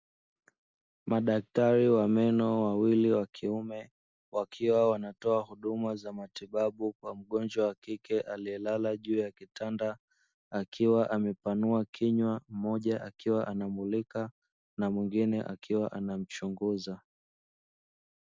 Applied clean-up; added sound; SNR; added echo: none; none; none; none.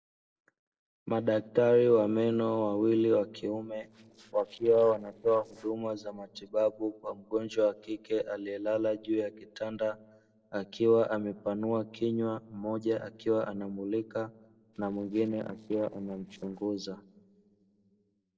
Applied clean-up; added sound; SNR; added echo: neural separator model SepFormer DNS4.